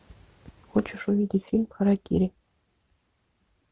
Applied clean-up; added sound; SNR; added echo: none; none; none; none.